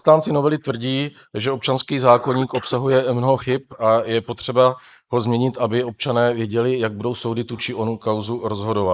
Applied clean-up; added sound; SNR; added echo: neural mask model Resemble Enhance denoiser.